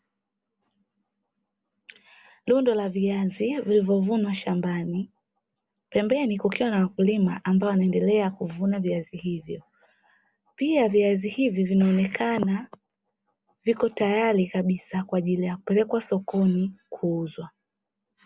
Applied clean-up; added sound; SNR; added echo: none; none; none; none.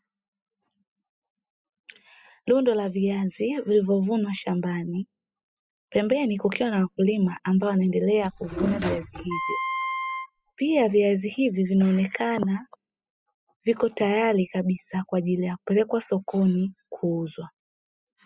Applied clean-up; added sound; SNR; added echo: classical method spectral subtraction.